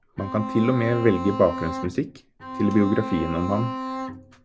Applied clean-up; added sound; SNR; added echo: none; Bowed string instrument; 8 dB; none.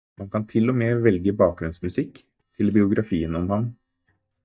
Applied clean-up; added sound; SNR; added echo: neural mask model DeepFilterNet 3.